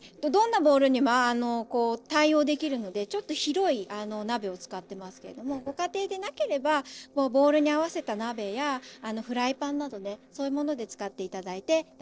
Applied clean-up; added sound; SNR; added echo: neural separator model SepFormer DNS4.